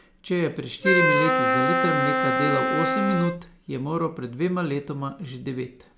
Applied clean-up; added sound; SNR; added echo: none; Wind instrument, woodwind instrument; -4 dB; none.